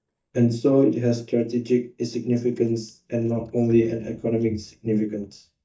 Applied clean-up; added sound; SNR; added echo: neural mask model DeepFilterNet 3.